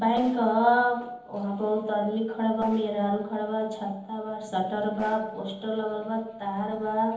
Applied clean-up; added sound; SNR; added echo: neural separator model SepFormer DNS4.